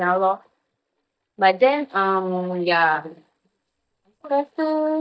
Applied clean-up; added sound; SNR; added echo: neural mask model DeepFilterNet 3.